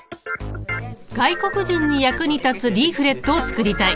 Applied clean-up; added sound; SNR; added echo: none; none; none; none.